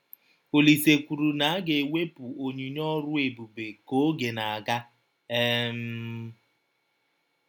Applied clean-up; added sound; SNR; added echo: none; none; none; none.